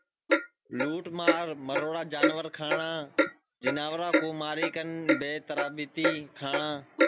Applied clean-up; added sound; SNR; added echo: none; Clock; -3 dB; none.